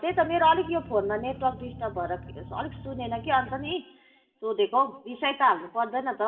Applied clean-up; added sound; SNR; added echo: none; Engine; 14 dB; reverberation time 1.0 s.